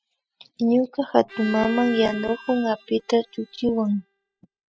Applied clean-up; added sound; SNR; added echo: classical method spectral subtraction.